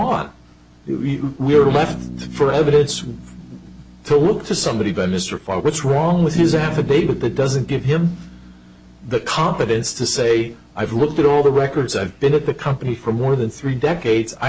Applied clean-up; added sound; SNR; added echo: none; Bass guitar; 13 dB; none.